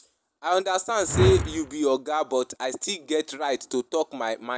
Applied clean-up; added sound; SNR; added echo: none; Whoosh, swoosh, swish; 3 dB; none.